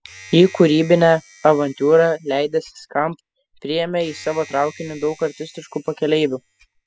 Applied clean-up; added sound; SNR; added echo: classical method spectral subtraction.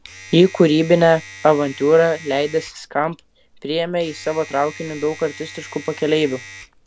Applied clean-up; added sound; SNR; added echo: none; Domestic sounds, home sounds; 19 dB; none.